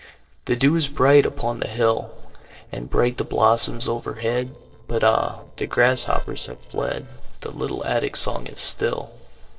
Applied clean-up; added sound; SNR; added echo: neural separator model SepFormer DNS4.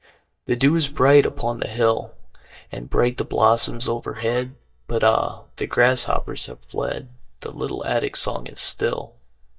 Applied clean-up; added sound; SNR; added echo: neural mask model DeepFilterNet 3.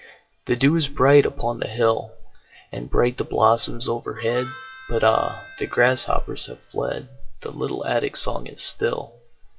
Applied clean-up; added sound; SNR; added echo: classical method WPE with log-MMSE.